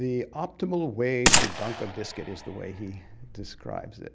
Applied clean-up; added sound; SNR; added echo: none; Gunshot, gunfire; -4 dB; none.